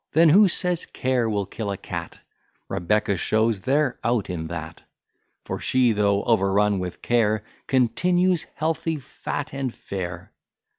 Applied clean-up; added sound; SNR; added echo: none; none; none; none.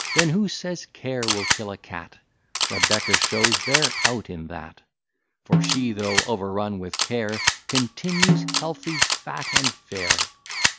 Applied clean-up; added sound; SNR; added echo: none; Camera + Snare drum; -3 dB; none.